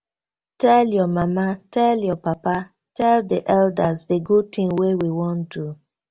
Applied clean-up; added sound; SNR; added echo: none; none; none; none.